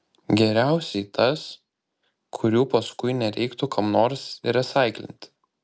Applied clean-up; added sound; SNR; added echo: none; none; none; none.